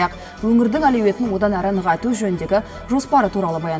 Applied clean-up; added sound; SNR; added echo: none; none; none; reverberation time 2.7 s.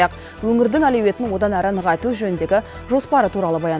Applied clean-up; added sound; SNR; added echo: none; none; none; none.